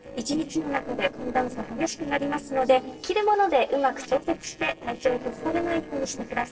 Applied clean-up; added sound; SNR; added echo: neural separator model SepFormer DNS4.